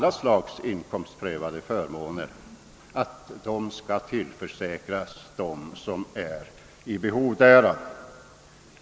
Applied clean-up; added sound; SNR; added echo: none; none; none; none.